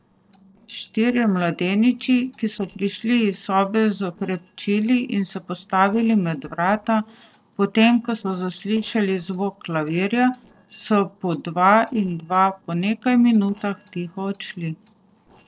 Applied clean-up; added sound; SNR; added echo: neural separator model SepFormer DNS4.